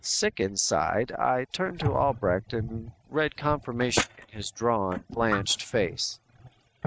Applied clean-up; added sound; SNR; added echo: neural mask model RNNoise.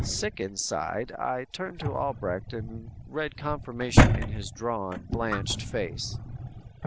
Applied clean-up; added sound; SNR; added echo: none; Drawer open or close; -3 dB; none.